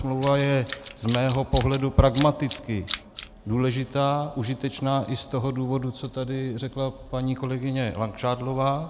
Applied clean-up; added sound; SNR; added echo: none; Tools; 9 dB; none.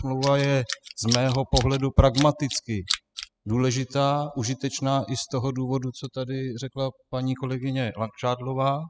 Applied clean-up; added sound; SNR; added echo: classical method spectral subtraction.